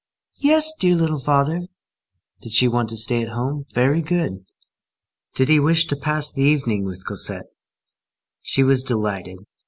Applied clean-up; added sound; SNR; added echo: none; none; none; none.